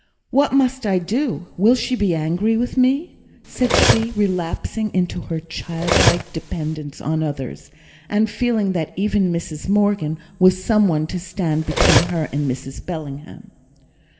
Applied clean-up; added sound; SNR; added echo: none; Cutlery, silverware; 0 dB; reverberation time 1.8 s.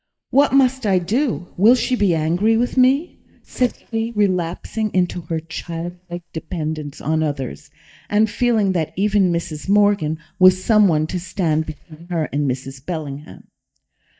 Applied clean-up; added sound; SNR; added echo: neural mask model DeepFilterNet 3.